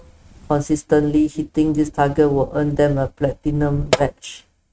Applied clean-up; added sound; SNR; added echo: neural mask model RNNoise.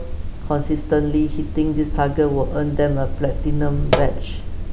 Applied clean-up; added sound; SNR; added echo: none; Sink (filling or washing); 1 dB; none.